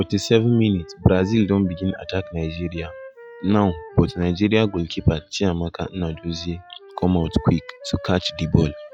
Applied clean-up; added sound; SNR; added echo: classical method log-MMSE.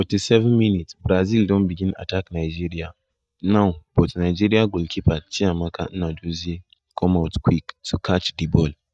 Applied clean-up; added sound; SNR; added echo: neural mask model DeepFilterNet 3.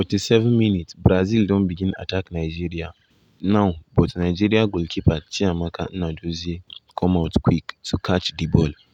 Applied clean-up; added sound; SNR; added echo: none; none; none; none.